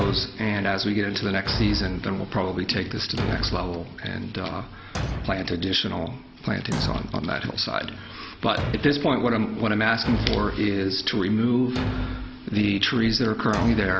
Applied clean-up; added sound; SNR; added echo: none; Thump, thud; 8 dB; none.